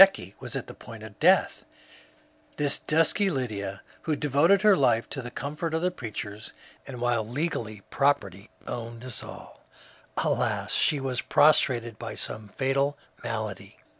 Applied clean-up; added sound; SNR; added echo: none; none; none; none.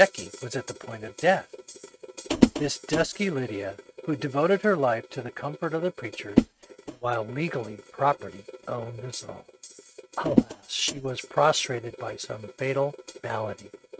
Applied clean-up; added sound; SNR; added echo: neural mask model RNNoise.